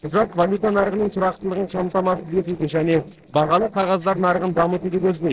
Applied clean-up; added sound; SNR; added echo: neural separator model SepFormer DNS4.